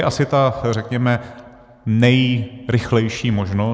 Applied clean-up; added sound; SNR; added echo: none; none; none; none.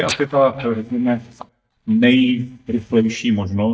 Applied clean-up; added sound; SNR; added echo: neural mask model DeepFilterNet 3.